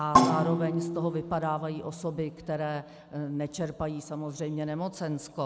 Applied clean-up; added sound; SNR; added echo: none; Percussion; -2 dB; none.